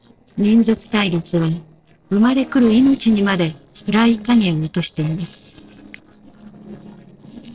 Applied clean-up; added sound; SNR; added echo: neural separator model SepFormer DNS4.